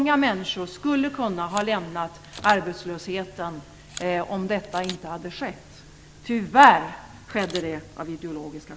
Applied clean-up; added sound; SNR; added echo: none; Camera; 20 dB; none.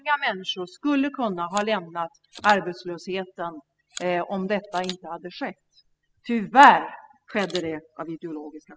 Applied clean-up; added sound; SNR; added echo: classical method spectral subtraction.